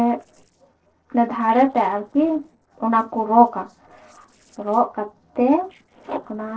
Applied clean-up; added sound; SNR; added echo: neural separator model SepFormer DNS4.